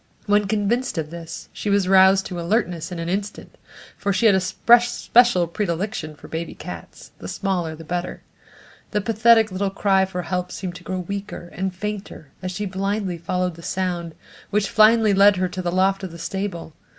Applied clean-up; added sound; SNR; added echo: none; none; none; none.